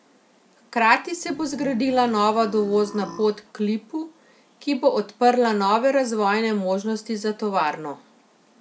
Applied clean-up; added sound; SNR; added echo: none; Burping, eructation; 19 dB; none.